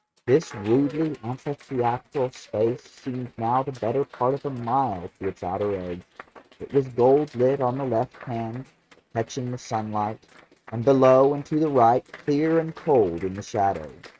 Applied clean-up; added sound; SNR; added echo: neural mask model RNNoise.